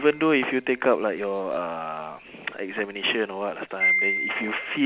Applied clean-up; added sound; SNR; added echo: none; Wind chime; 6 dB; none.